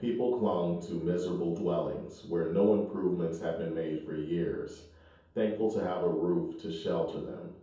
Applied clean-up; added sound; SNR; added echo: none; none; none; reverberation time 0.7 s.